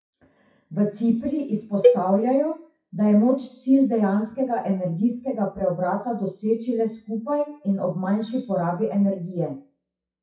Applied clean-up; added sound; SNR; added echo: classical method WPE with log-MMSE.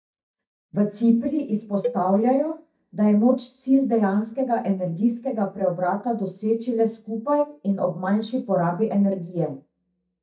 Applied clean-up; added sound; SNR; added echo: neural mask model DeepFilterNet 3.